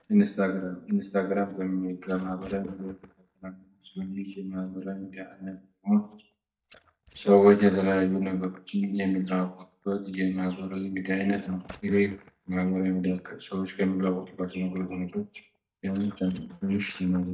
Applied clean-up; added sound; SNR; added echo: neural mask model DeepFilterNet 3.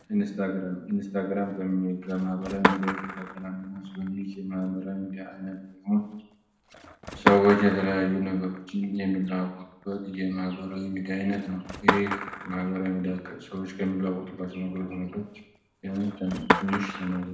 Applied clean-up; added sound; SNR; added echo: none; Skateboard; 5 dB; reverberation time 0.7 s.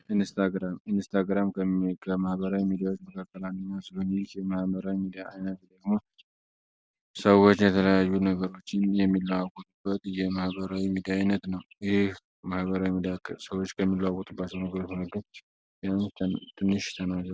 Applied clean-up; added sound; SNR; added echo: none; none; none; none.